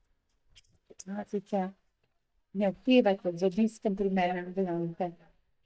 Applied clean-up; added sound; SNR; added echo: neural mask model DeepFilterNet 3.